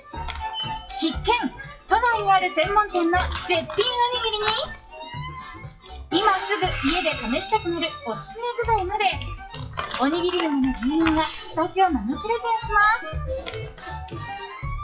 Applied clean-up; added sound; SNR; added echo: classical method WPE with log-MMSE.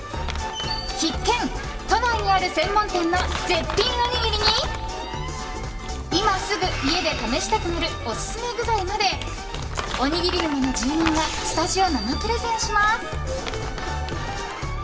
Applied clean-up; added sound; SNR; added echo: none; Crumpling, crinkling; 12 dB; reverberation time 2.4 s.